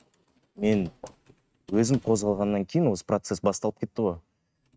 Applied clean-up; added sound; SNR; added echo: neural mask model RNNoise.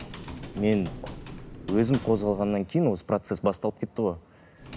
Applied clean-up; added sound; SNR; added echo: none; Computer keyboard; 14 dB; none.